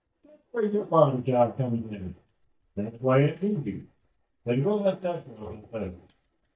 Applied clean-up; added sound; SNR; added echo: neural mask model DeepFilterNet 3.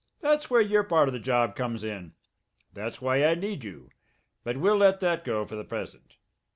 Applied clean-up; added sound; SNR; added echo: none; none; none; none.